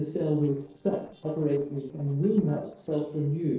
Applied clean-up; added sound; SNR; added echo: neural separator model SepFormer DNS4.